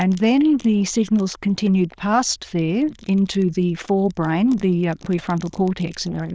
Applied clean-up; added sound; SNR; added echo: neural diffusion model UNIVERSE++.